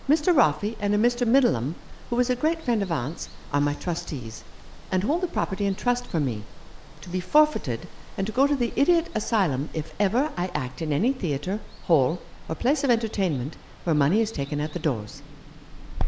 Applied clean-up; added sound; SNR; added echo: none; Water; 11 dB; none.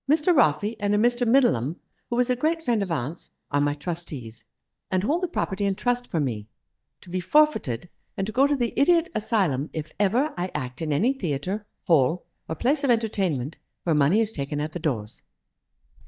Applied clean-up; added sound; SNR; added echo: neural mask model DeepFilterNet 3.